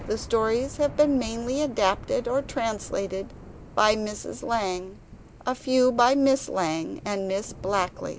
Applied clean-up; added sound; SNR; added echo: none; Thunder / Rain; 17 dB; none.